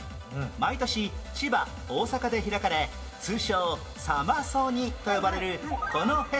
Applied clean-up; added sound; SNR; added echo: none; none; none; reverberation time 0.4 s.